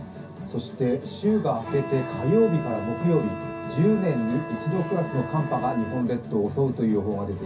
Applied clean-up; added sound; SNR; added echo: none; Wind instrument, woodwind instrument; 12 dB; reverberation time 0.3 s.